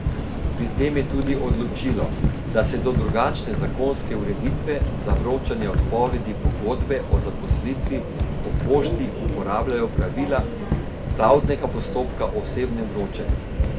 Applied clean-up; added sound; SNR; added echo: none; Run + Subway, metro, underground; -1 dB; none.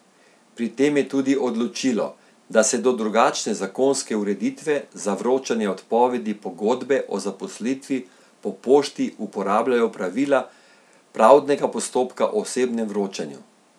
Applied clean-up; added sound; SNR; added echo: none; none; none; none.